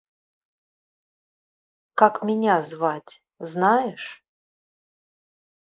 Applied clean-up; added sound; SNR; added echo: neural mask model Resemble Enhance denoiser.